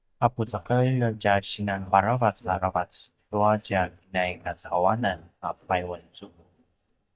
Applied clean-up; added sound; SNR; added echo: neural mask model DeepFilterNet 3.